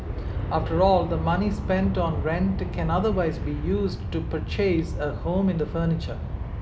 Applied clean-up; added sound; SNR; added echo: none; Aircraft; 4 dB; none.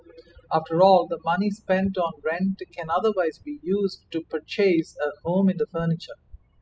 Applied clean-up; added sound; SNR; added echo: classical method spectral subtraction.